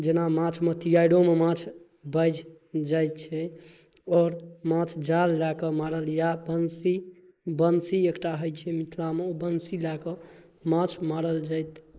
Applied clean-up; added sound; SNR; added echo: neural mask model Resemble Enhance denoiser.